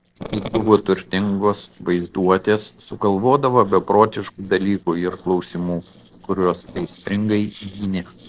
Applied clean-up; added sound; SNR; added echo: neural separator model SepFormer DNS4.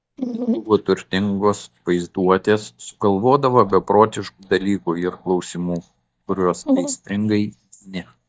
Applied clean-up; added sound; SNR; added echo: neural mask model DeepFilterNet 3.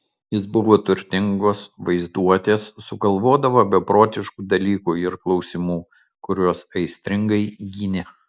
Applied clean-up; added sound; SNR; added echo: none; none; none; none.